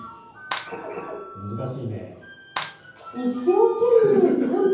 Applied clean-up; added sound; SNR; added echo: none; Clapping; 16 dB; reverberation time 0.9 s.